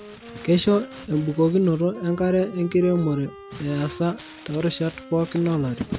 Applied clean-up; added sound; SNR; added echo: none; Wind instrument, woodwind instrument + Crumpling, crinkling; 15 dB; none.